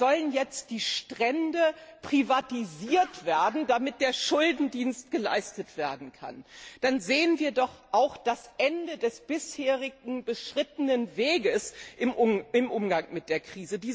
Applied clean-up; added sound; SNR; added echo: none; none; none; none.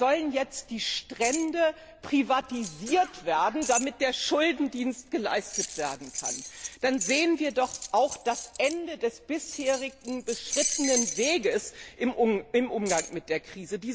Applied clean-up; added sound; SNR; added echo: none; Keys jangling; 10 dB; none.